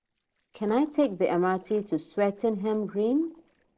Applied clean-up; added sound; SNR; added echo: neural separator model SepFormer DNS4.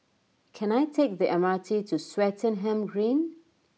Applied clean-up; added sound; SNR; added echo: none; none; none; none.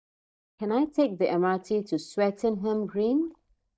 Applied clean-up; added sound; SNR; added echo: neural mask model DeepFilterNet 3.